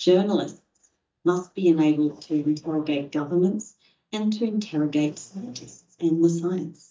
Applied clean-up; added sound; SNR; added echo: neural mask model DeepFilterNet 3.